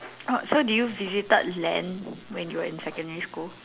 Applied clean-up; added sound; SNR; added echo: none; none; none; none.